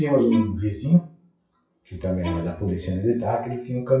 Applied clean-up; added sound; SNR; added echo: classical method WPE with log-MMSE.